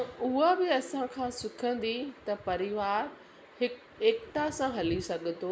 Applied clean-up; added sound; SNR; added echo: none; none; none; none.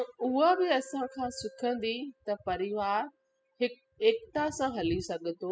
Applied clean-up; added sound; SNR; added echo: classical method spectral subtraction.